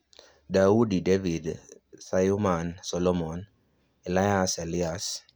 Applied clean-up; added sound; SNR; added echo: none; none; none; none.